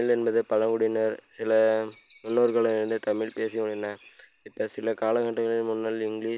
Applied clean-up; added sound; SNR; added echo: none; none; none; none.